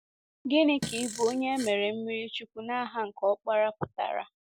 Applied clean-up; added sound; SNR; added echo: none; Fart; 11 dB; none.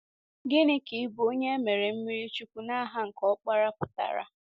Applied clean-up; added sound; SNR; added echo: none; none; none; none.